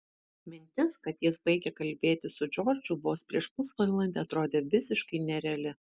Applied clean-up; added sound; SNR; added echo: none; none; none; none.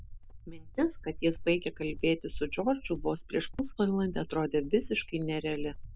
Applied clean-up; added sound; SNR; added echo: none; Cricket; 10 dB; none.